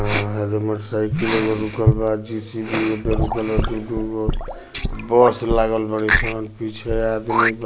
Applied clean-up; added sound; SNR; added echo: none; Sink (filling or washing) / Gurgling / Liquid + Respiratory sounds; 1 dB; none.